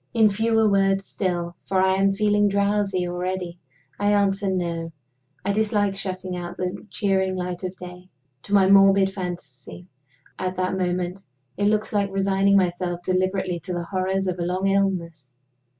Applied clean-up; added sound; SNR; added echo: none; none; none; none.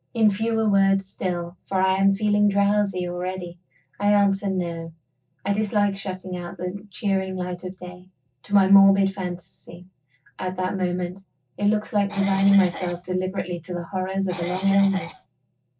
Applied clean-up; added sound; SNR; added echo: neural separator model SepFormer DNS4.